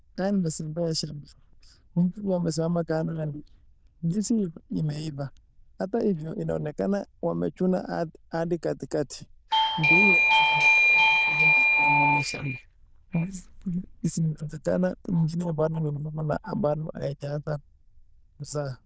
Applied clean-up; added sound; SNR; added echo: neural diffusion model UNIVERSE++.